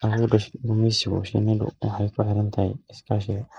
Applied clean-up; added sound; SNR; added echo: neural mask model Resemble Enhance denoiser.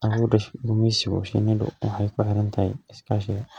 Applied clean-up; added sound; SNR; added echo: none; none; none; none.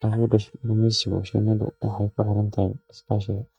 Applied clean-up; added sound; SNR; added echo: neural mask model DeepFilterNet 3.